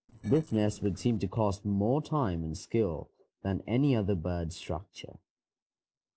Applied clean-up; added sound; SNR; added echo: neural separator model SepFormer DNS4.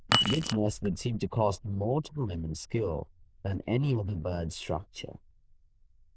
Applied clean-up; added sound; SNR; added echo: neural diffusion model UNIVERSE++.